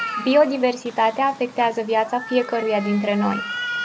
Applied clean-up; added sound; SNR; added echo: none; Cat; 11 dB; none.